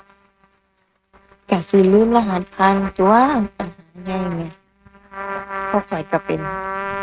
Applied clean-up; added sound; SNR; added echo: neural mask model RNNoise.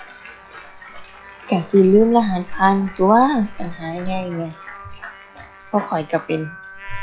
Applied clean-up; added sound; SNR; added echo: classical method log-MMSE.